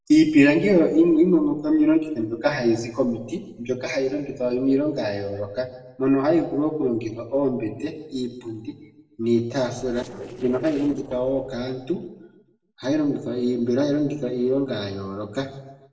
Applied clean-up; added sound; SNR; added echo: neural separator model SepFormer DNS4.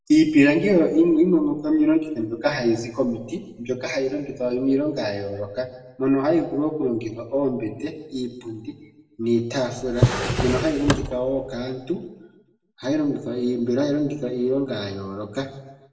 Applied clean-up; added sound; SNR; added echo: none; Drawer open or close; 2 dB; reverberation time 0.8 s.